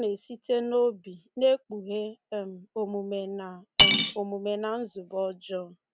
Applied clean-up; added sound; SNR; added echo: none; Cutlery, silverware / Dishes, pots, and pans; -5 dB; none.